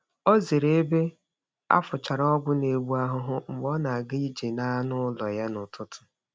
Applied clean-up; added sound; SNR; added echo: none; none; none; none.